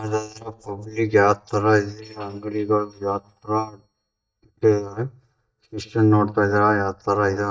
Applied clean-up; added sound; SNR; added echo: neural mask model DeepFilterNet 3.